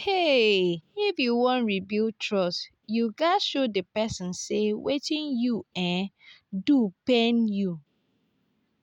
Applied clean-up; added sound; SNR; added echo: none; none; none; none.